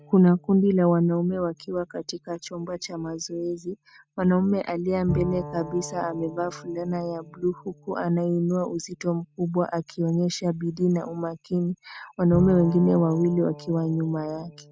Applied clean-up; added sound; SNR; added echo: neural mask model RNNoise.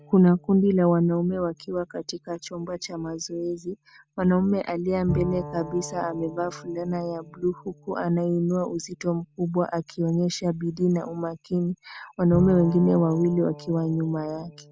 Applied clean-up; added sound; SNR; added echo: none; Bowed string instrument; 15 dB; none.